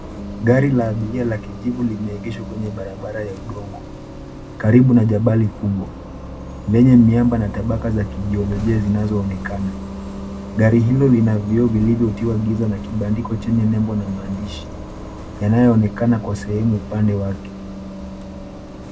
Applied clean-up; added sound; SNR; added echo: none; Bus; 11 dB; reverberation time 0.2 s.